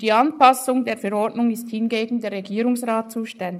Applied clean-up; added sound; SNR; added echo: neural mask model Resemble Enhance denoiser.